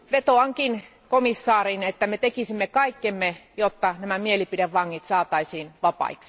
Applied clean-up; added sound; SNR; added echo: none; none; none; none.